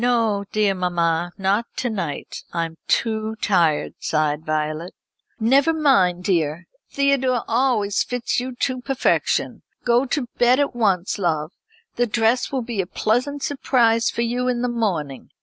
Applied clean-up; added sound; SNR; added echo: none; none; none; none.